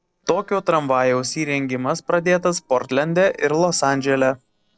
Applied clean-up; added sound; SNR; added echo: neural separator model SepFormer DNS4.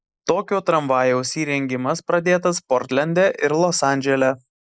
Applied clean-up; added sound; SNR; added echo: neural mask model Resemble Enhance denoiser.